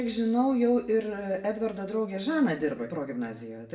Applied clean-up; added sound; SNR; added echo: none; none; none; reverberation time 0.6 s.